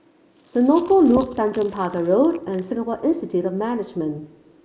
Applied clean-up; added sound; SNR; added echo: neural mask model Resemble Enhance denoiser.